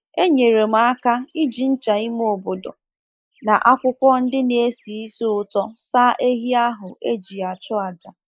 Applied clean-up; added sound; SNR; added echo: neural mask model Resemble Enhance denoiser.